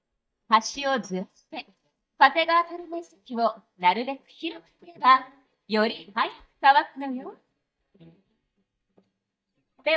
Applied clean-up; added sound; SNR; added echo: neural mask model DeepFilterNet 3.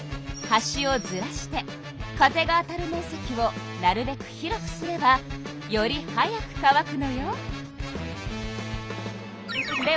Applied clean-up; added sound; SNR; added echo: none; none; none; none.